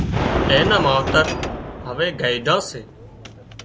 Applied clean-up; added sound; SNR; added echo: none; Gunshot, gunfire; 3 dB; none.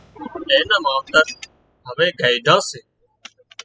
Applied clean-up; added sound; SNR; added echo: classical method spectral subtraction.